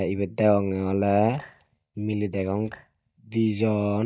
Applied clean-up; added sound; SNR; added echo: neural mask model DeepFilterNet 3.